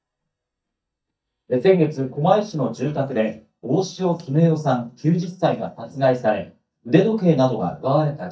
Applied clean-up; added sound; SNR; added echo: neural mask model DeepFilterNet 3.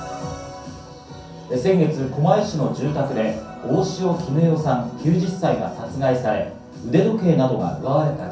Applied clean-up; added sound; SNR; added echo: none; Electric guitar / Strum; 19 dB; reverberation time 0.6 s.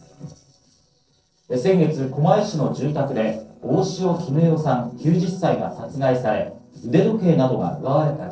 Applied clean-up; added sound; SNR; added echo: neural separator model SepFormer DNS4.